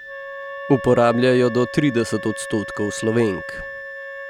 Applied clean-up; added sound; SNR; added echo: none; Wind instrument, woodwind instrument + Wind instrument, woodwind instrument; 11 dB; none.